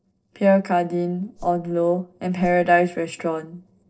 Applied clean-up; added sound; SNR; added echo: neural separator model SepFormer DNS4.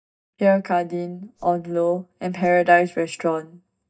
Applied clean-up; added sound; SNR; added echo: neural mask model DeepFilterNet 3.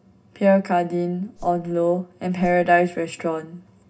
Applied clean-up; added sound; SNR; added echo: none; Whoosh, swoosh, swish; 19 dB; reverberation time 0.4 s.